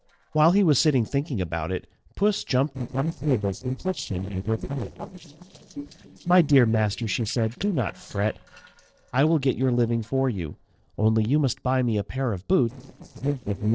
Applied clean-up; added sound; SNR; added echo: neural separator model SepFormer DNS4.